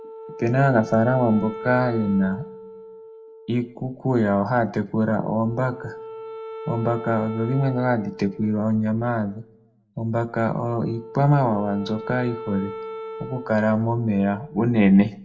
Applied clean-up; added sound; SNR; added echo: none; Wind instrument, woodwind instrument; 14 dB; reverberation time 0.4 s.